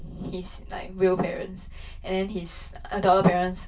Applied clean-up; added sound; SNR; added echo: none; Purr; 15 dB; reverberation time 0.2 s.